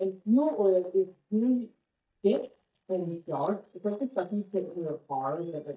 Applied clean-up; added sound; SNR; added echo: neural mask model DeepFilterNet 3.